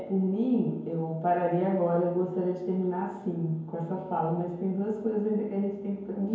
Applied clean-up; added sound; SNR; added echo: none; none; none; reverberation time 1.0 s.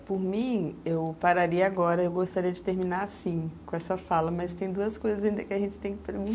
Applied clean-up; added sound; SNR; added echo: none; none; none; none.